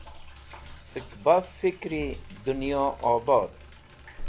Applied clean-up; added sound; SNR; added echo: none; Sink (filling or washing); 13 dB; none.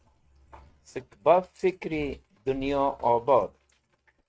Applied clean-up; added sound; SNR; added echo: neural mask model RNNoise.